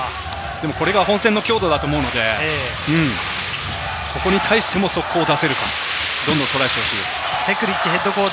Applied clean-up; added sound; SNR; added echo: none; none; none; none.